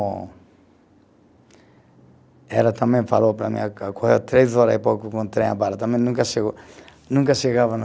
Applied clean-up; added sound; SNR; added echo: none; none; none; none.